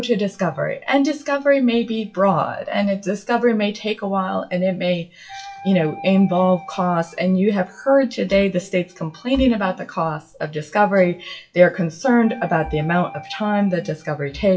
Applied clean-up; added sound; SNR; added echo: classical method WPE with log-MMSE.